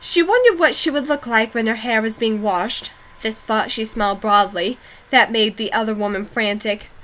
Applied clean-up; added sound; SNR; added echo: none; none; none; none.